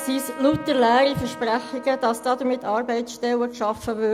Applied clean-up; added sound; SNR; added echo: none; Trumpet; 17 dB; none.